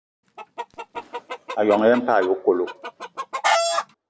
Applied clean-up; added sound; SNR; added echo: none; Chicken, rooster; 4 dB; none.